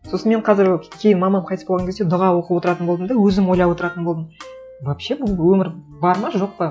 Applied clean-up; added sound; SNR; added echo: classical method log-MMSE.